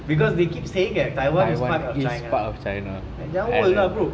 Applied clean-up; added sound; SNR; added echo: none; none; none; none.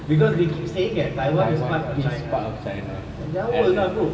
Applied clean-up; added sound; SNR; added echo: none; Truck; 18 dB; reverberation time 2.0 s.